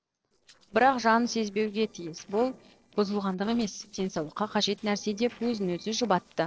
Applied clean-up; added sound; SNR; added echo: neural separator model SepFormer DNS4.